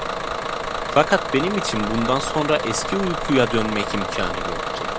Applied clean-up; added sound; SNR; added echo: none; Bus / Engine; 3 dB; none.